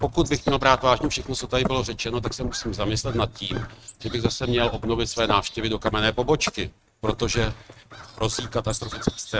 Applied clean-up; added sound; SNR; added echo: neural mask model RNNoise.